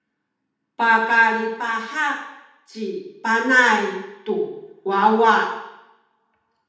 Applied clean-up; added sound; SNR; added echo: none; none; none; reverberation time 0.8 s.